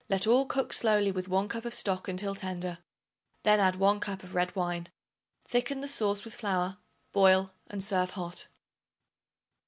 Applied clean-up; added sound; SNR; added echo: none; none; none; none.